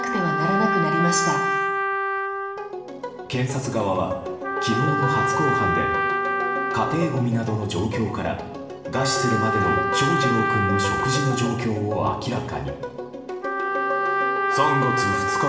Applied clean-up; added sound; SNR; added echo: none; Trumpet; 0 dB; reverberation time 1.0 s.